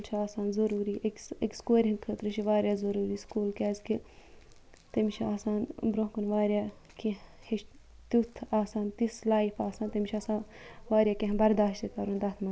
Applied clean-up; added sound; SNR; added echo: none; none; none; none.